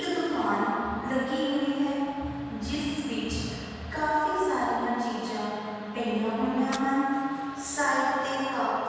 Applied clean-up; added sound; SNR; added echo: none; Fire; 20 dB; reverberation time 2.1 s.